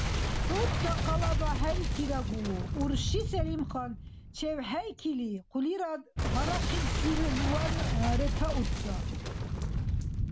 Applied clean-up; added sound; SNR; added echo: none; Boom; -4 dB; none.